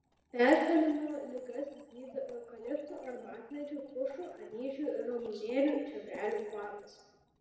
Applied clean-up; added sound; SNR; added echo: neural separator model SepFormer DNS4.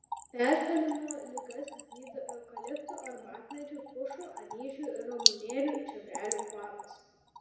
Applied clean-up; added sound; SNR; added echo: none; Trickle, dribble / Splash, splatter; 2 dB; reverberation time 1.0 s.